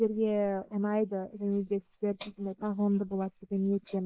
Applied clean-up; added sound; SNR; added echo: neural mask model Resemble Enhance denoiser.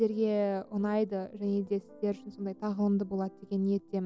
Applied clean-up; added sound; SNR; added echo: none; none; none; none.